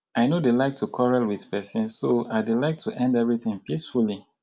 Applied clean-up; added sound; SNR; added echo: none; none; none; none.